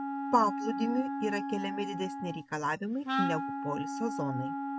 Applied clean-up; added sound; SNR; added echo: none; Wind instrument, woodwind instrument; 2 dB; none.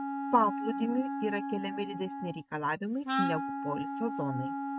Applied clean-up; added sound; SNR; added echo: neural mask model RNNoise.